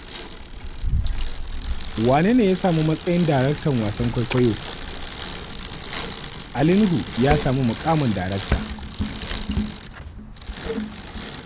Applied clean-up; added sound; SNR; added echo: none; Bicycle; 5 dB; none.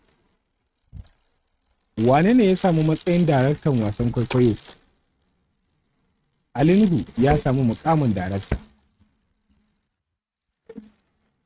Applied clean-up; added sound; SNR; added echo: neural mask model RNNoise.